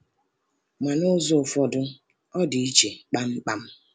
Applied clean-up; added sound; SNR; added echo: none; none; none; none.